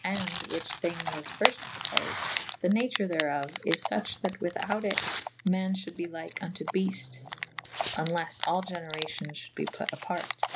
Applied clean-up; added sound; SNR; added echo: none; Typing + Tearing; 3 dB; none.